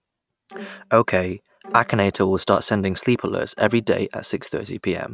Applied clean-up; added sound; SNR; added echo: none; Bowed string instrument; 20 dB; none.